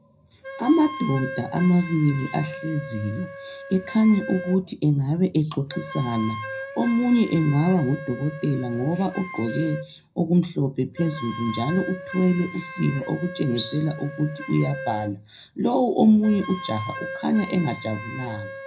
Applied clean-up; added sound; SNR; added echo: none; Wind instrument, woodwind instrument; 13 dB; reverberation time 0.3 s.